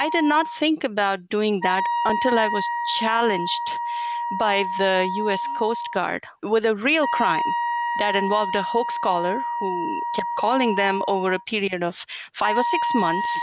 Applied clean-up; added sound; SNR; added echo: none; Wind instrument, woodwind instrument; 3 dB; none.